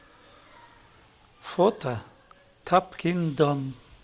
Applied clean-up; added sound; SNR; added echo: none; none; none; none.